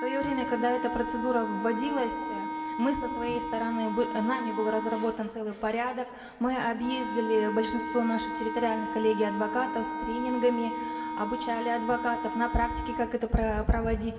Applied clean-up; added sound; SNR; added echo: none; Wind instrument, woodwind instrument; 5 dB; reverberation time 2.6 s.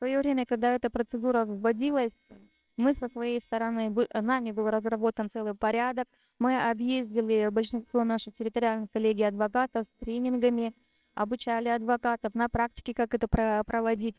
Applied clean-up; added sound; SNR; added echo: neural separator model SepFormer WHAMR!.